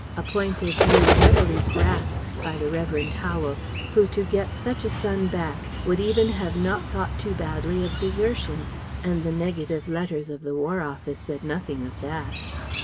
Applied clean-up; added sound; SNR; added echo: none; Bird; 0 dB; none.